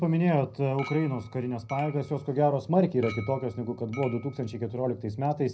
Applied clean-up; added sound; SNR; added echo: none; Chink, clink; 19 dB; reverberation time 0.4 s.